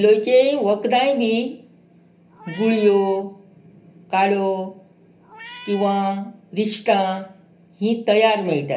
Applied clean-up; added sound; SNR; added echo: none; Meow; 20 dB; reverberation time 0.3 s.